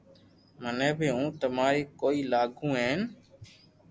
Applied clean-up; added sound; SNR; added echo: none; none; none; none.